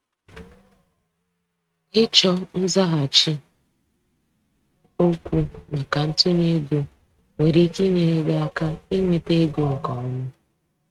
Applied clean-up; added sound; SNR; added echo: neural mask model RNNoise.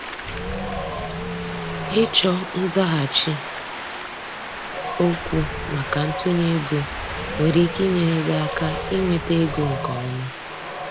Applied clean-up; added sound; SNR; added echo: none; Wind; 6 dB; none.